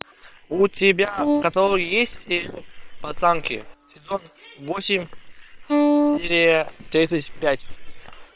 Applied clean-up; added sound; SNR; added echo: neural separator model SepFormer WHAM!.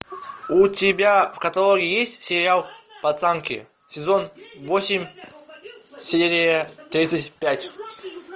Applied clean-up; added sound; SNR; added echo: none; none; none; none.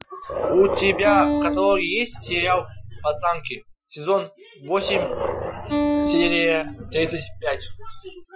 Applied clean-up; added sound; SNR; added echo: classical method Wiener filter.